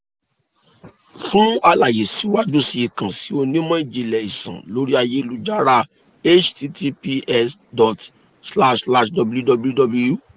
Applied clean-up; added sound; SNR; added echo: none; none; none; none.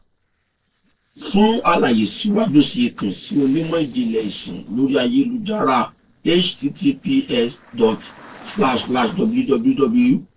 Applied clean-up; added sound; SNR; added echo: neural separator model SepFormer DNS4.